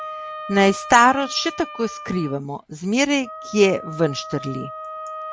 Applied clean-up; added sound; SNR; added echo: none; Wind instrument, woodwind instrument; 13 dB; none.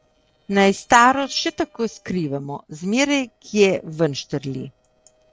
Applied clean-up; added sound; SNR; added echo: neural separator model SepFormer DNS4.